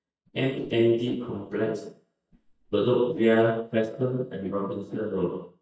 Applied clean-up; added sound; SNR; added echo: neural mask model DeepFilterNet 3.